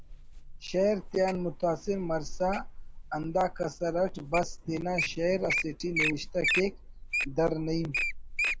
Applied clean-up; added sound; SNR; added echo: none; Wild animals; 4 dB; none.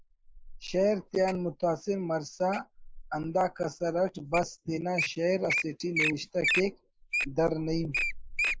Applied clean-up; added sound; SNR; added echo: neural mask model Resemble Enhance denoiser.